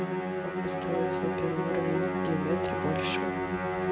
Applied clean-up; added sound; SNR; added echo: none; Musical instrument; -5 dB; none.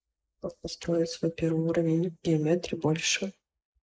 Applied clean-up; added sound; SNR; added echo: neural mask model Resemble Enhance denoiser.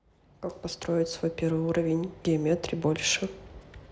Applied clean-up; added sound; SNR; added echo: none; none; none; none.